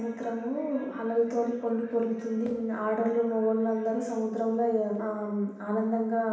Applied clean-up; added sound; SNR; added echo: none; none; none; reverberation time 0.9 s.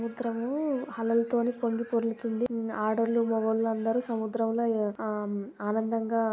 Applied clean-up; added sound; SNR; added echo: none; none; none; none.